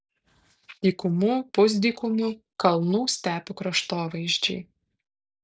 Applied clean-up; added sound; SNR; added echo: none; none; none; none.